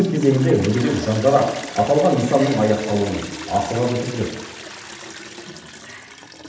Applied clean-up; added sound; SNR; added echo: none; Toilet flush; 13 dB; reverberation time 0.8 s.